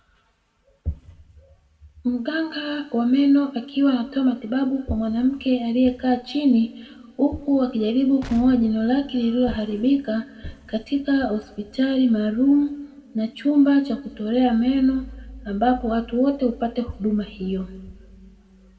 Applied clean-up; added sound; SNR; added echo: none; Explosion; 18 dB; reverberation time 1.6 s.